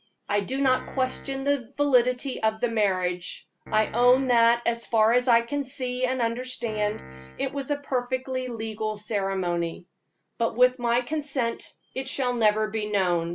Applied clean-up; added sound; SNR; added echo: none; Piano; 16 dB; none.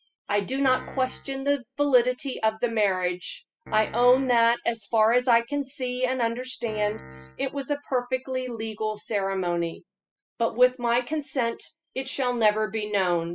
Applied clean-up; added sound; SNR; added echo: classical method spectral subtraction.